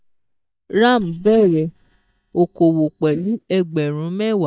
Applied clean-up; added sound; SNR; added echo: neural mask model DeepFilterNet 3.